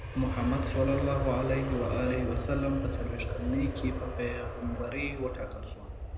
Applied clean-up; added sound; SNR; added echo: none; Aircraft; 2 dB; reverberation time 0.7 s.